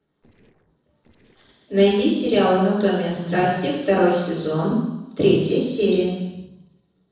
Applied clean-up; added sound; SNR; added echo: neural separator model SepFormer DNS4.